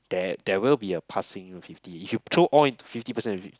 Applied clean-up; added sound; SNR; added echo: none; none; none; none.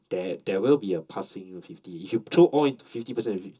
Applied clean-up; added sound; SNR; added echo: none; none; none; reverberation time 0.2 s.